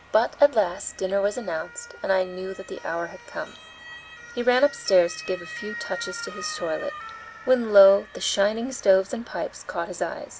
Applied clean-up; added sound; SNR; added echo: none; Motor vehicle (road) / Siren; 17 dB; none.